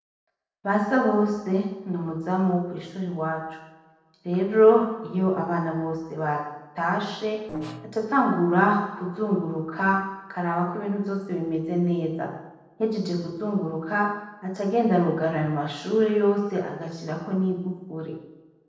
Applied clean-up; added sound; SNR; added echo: neural separator model SepFormer DNS4.